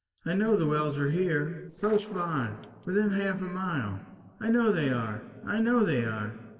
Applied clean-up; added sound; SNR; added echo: neural separator model SepFormer DNS4.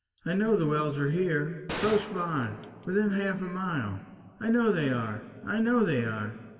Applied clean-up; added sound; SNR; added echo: none; Gunshot, gunfire; 11 dB; reverberation time 1.8 s.